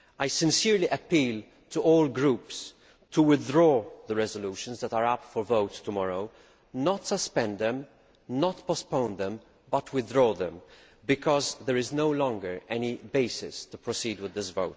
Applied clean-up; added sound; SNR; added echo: none; none; none; none.